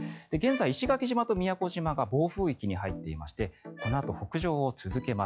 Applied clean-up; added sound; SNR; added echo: classical method log-MMSE.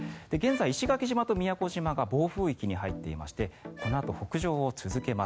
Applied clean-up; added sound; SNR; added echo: none; Bowed string instrument; 17 dB; none.